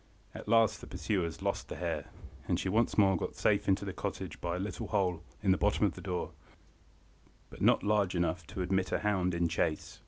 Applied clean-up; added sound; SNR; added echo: none; none; none; none.